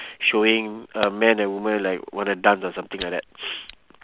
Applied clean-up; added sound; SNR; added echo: none; Camera; 17 dB; none.